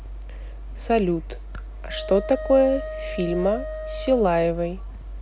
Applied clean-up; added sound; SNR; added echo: none; Wind instrument, woodwind instrument; 11 dB; none.